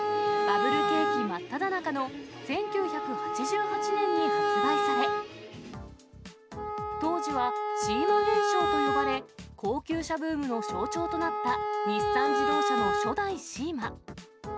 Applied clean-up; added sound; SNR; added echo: none; Wind instrument, woodwind instrument; -3 dB; none.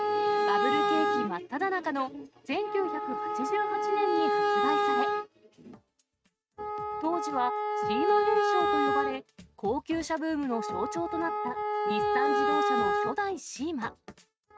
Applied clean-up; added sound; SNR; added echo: neural mask model RNNoise.